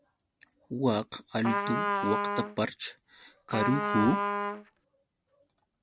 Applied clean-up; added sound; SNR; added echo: none; Trumpet; -1 dB; none.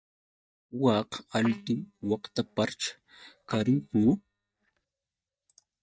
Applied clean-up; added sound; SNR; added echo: neural mask model DeepFilterNet 3.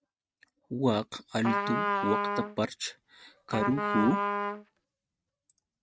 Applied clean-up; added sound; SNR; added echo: neural mask model RNNoise.